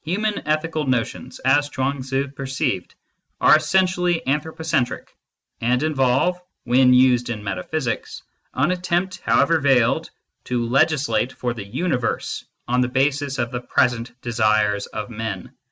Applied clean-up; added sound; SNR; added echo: none; none; none; none.